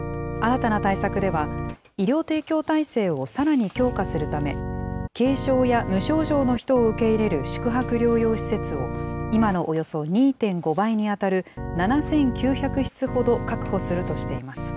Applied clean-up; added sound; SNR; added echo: none; Organ; 7 dB; none.